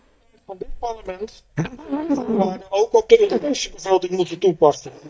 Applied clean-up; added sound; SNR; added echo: neural mask model DeepFilterNet 3.